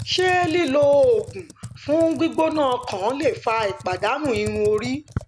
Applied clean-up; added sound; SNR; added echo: none; Computer keyboard; 16 dB; none.